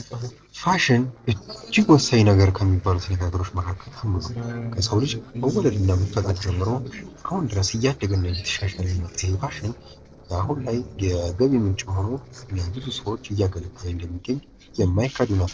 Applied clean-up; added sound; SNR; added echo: neural separator model SepFormer DNS4.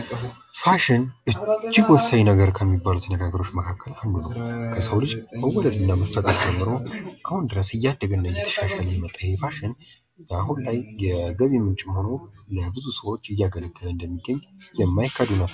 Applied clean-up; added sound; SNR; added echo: none; none; none; none.